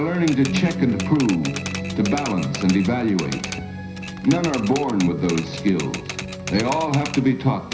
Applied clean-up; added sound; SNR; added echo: none; Typewriter; 13 dB; reverberation time 0.5 s.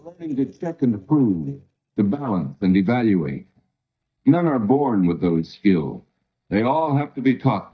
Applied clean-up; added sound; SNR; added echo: neural mask model DeepFilterNet 3.